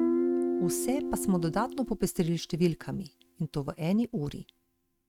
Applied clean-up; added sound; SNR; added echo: neural mask model RNNoise.